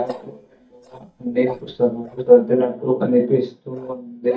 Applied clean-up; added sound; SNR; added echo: neural mask model DeepFilterNet 3.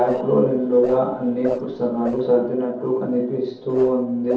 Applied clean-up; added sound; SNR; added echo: neural separator model SepFormer DNS4.